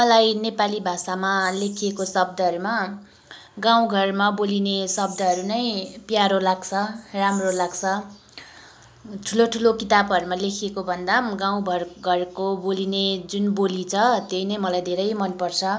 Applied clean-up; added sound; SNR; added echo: none; none; none; none.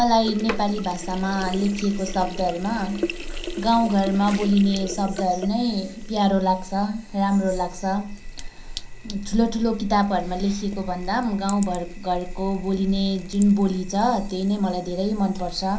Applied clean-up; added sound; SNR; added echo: none; Sink (filling or washing); 10 dB; reverberation time 0.3 s.